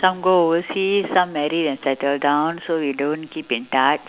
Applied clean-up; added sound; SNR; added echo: none; none; none; none.